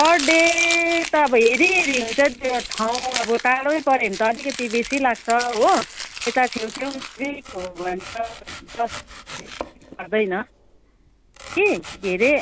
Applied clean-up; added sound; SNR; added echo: none; Domestic sounds, home sounds; 11 dB; none.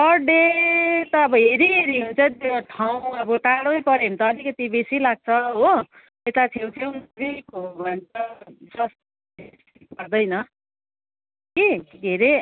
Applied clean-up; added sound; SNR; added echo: none; none; none; none.